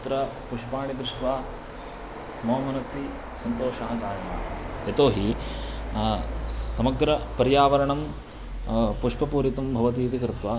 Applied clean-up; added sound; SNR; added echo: none; none; none; none.